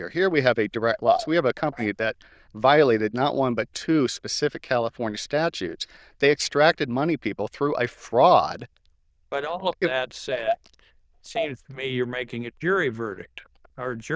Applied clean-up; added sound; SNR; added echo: neural diffusion model UNIVERSE++.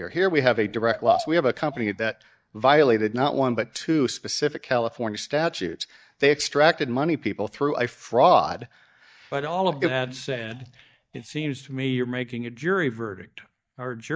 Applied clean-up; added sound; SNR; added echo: neural mask model DeepFilterNet 3.